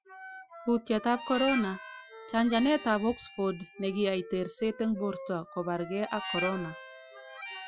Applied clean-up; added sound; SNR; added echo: classical method Wiener filter.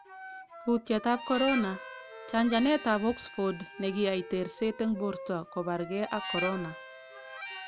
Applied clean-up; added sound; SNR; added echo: none; Wind instrument, woodwind instrument + Harmonica; 10 dB; none.